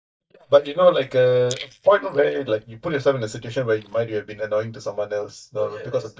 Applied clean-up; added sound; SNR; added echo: neural mask model DeepFilterNet 3.